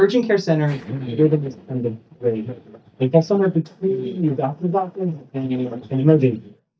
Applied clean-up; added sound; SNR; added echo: neural mask model DeepFilterNet 3.